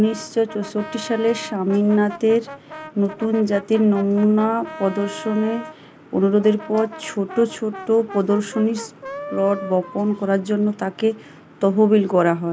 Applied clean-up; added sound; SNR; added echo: none; Brass instrument; 16 dB; none.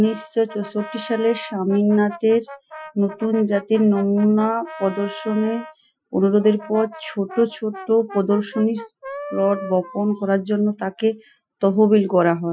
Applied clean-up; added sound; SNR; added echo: classical method Wiener filter.